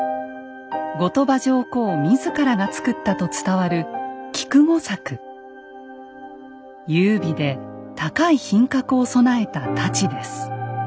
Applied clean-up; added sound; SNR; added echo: none; none; none; none.